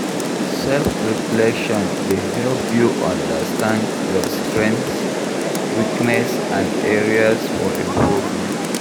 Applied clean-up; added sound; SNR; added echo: none; Rain; 0 dB; none.